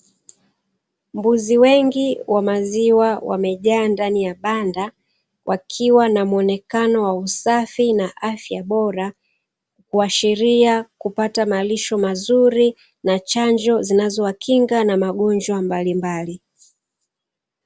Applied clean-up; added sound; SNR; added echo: none; none; none; none.